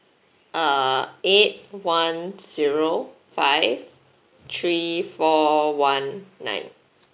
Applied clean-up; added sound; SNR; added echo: none; none; none; none.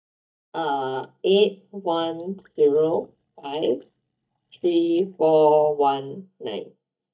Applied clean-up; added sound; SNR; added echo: neural mask model DeepFilterNet 3.